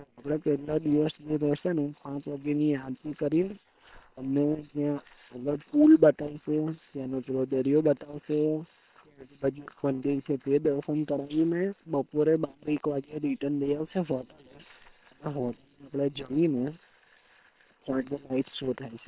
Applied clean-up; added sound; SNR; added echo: neural separator model SepFormer WHAM!.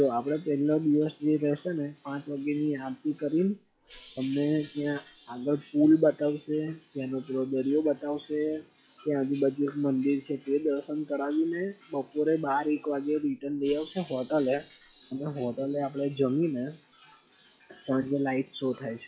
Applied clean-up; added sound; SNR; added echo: classical method log-MMSE.